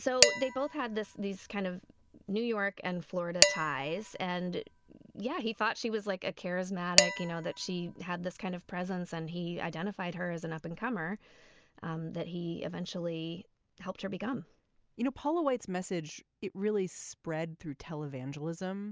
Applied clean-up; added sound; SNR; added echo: none; Dishes, pots, and pans; -2 dB; none.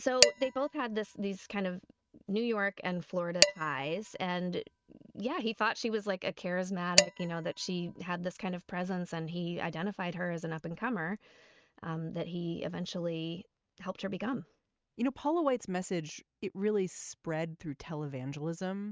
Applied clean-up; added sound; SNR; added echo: neural mask model RNNoise.